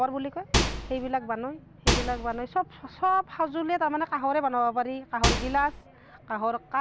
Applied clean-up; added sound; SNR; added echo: none; Microwave oven; -2 dB; none.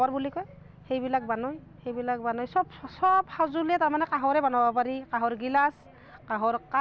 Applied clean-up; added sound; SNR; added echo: none; none; none; none.